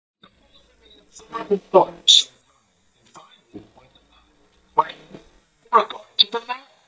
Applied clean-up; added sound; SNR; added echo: neural mask model DeepFilterNet 3.